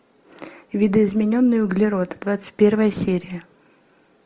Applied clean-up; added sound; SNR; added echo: none; none; none; none.